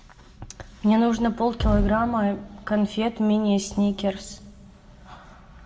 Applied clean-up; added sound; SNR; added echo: none; Fireworks; 7 dB; reverberation time 1.4 s.